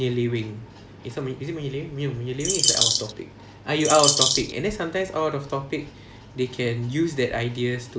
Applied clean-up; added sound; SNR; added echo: none; Bird vocalization, bird call, bird song; -5 dB; none.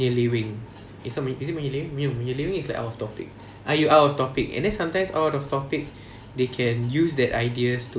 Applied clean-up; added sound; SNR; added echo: none; none; none; none.